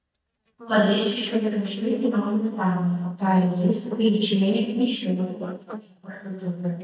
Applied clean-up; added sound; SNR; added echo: neural mask model DeepFilterNet 3.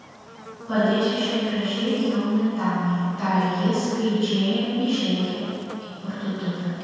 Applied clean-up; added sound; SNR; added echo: none; Buzz; 15 dB; reverberation time 2.1 s.